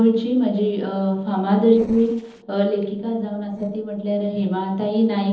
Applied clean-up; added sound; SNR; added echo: neural separator model SepFormer DNS4.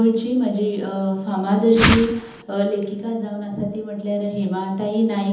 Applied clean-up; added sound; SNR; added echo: none; Whoosh, swoosh, swish; -1 dB; reverberation time 1.3 s.